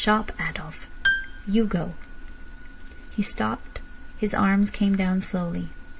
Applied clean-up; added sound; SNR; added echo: none; Piano; 5 dB; none.